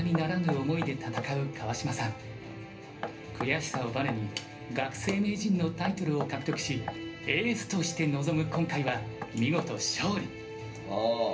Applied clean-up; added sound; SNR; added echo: none; Knock; 13 dB; reverberation time 0.3 s.